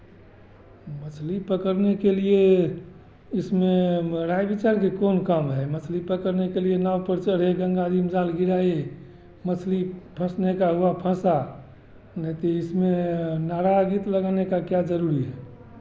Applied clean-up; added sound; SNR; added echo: none; none; none; none.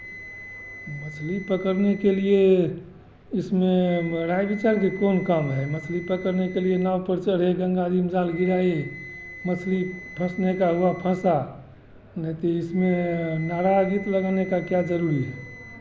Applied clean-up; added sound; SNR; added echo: none; Wind instrument, woodwind instrument; 18 dB; none.